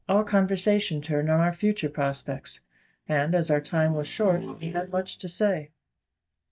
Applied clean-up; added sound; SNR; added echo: neural mask model DeepFilterNet 3.